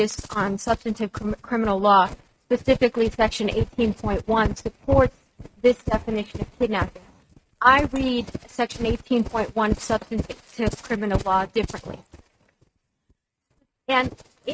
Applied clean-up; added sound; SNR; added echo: neural mask model RNNoise.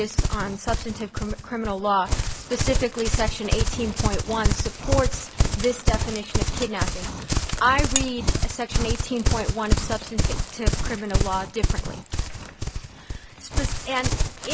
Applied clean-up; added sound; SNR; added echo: none; Livestock, farm animals, working animals; -3 dB; none.